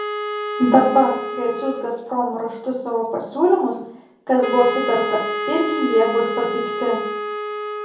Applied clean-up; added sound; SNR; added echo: none; Wind instrument, woodwind instrument; 6 dB; reverberation time 0.7 s.